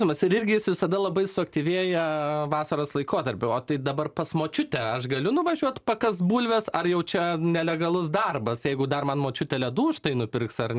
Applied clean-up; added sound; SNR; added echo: none; none; none; none.